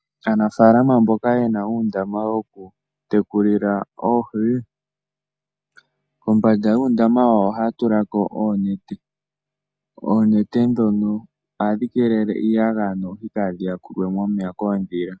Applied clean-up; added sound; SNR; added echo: none; none; none; none.